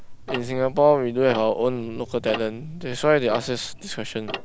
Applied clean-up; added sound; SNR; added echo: none; Tick-tock; 12 dB; none.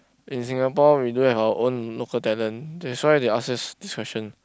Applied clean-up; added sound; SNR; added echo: none; none; none; none.